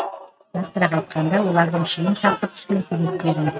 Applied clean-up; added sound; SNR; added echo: neural mask model RNNoise.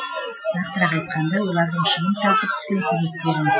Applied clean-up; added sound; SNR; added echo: classical method Wiener filter.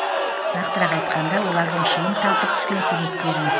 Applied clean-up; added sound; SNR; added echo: none; Crowd / Cheering; -3 dB; none.